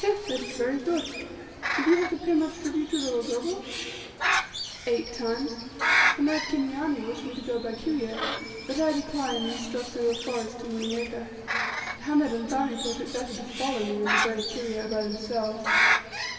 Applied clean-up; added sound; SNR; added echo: none; Bird; 2 dB; reverberation time 2.5 s.